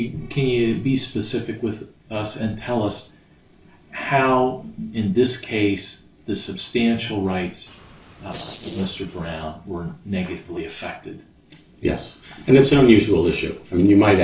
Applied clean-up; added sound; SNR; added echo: neural separator model SepFormer DNS4.